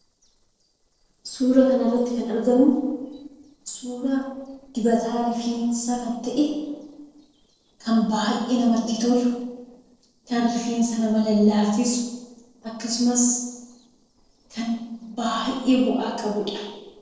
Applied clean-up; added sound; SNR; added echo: neural separator model SepFormer DNS4.